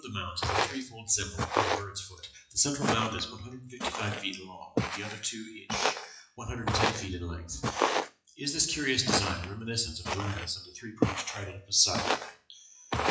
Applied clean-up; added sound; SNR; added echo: classical method WPE with log-MMSE.